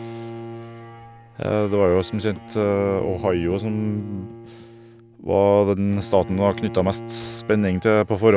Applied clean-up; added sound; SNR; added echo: none; Bowed string instrument; 15 dB; none.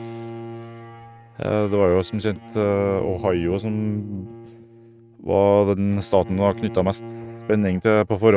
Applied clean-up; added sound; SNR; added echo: neural mask model RNNoise.